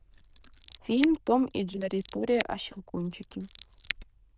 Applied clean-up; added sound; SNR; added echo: neural diffusion model UNIVERSE++.